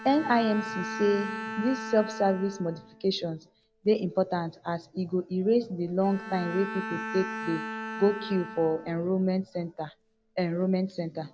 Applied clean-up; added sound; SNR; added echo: none; Bowed string instrument; 11 dB; none.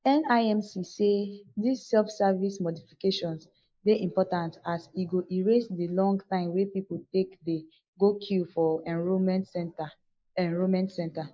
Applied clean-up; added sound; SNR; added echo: neural mask model Resemble Enhance denoiser.